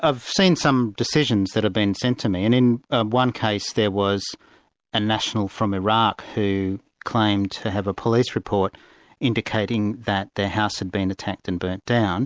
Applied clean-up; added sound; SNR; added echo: none; none; none; none.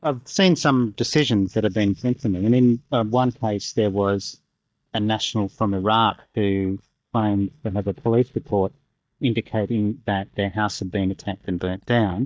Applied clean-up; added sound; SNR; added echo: neural mask model DeepFilterNet 3.